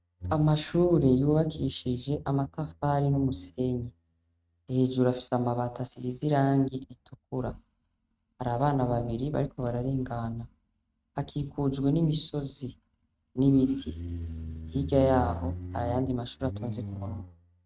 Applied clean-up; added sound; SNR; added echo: neural mask model RNNoise.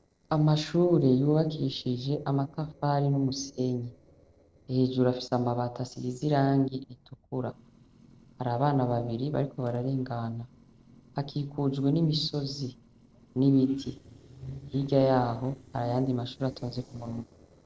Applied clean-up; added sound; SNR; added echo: neural separator model SepFormer DNS4.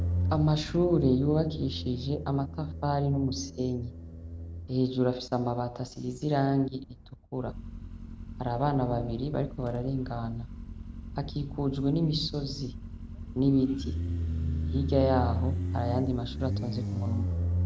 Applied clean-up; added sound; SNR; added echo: none; Motorcycle; 5 dB; none.